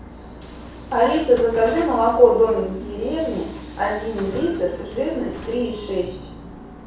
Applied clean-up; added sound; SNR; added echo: none; Vehicle; 14 dB; reverberation time 0.6 s.